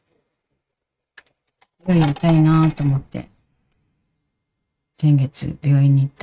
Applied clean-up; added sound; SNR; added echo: neural mask model RNNoise.